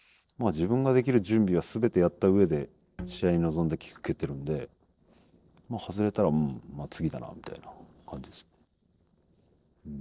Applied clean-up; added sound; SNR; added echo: neural separator model SepFormer DNS4.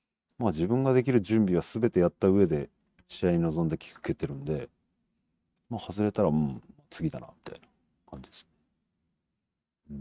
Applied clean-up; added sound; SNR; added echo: neural mask model RNNoise.